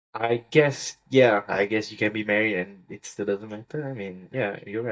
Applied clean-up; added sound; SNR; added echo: neural mask model DeepFilterNet 3.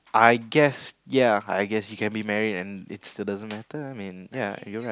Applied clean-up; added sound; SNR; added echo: none; none; none; none.